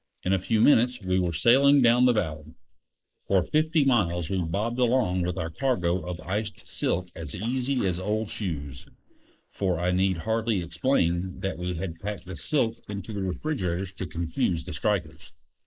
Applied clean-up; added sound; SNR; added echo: neural mask model Resemble Enhance denoiser.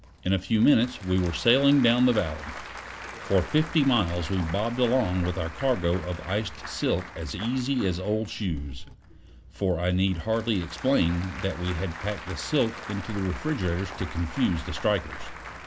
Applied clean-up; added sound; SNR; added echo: none; Applause / Crowd; 13 dB; none.